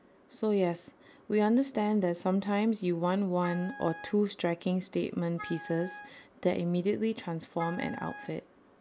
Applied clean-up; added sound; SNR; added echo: none; Wind instrument, woodwind instrument; 16 dB; none.